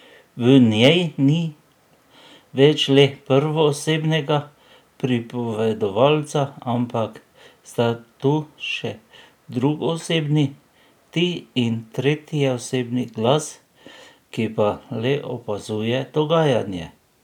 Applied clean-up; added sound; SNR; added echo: none; none; none; none.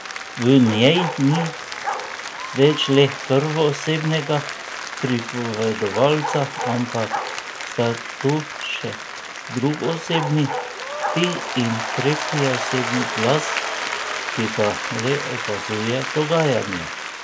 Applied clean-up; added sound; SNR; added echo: none; Bark + Applause; 6 dB; none.